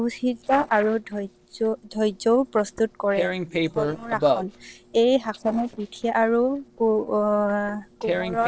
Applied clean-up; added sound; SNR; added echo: neural separator model SepFormer DNS4.